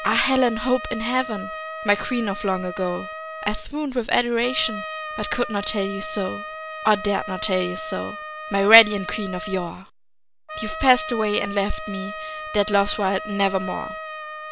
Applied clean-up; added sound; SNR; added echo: none; Trumpet; 10 dB; none.